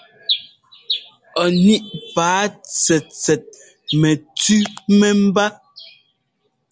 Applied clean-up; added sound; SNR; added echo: none; none; none; none.